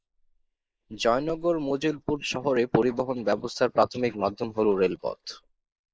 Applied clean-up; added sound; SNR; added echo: neural mask model Resemble Enhance denoiser.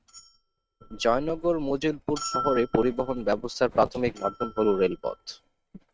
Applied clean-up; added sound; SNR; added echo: neural mask model RNNoise.